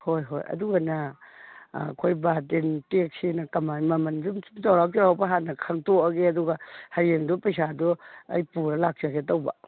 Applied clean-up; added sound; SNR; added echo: none; none; none; none.